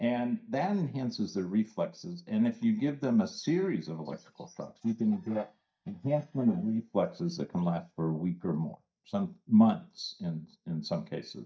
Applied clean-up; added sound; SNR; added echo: neural mask model DeepFilterNet 3.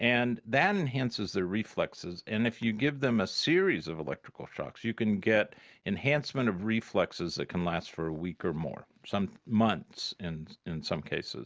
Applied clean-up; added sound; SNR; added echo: none; none; none; none.